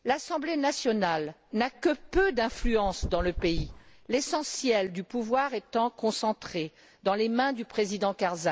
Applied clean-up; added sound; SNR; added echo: none; Dog; 10 dB; none.